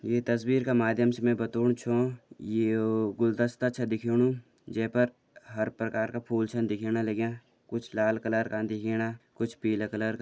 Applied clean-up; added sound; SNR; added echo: none; none; none; none.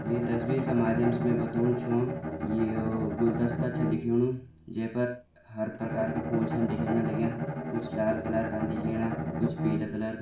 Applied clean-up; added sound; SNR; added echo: none; Bowed string instrument; 3 dB; reverberation time 0.4 s.